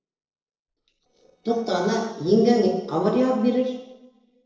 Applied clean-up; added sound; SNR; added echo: neural separator model SepFormer DNS4.